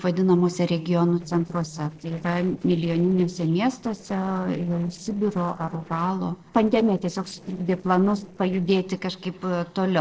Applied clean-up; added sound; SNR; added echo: neural separator model SepFormer DNS4.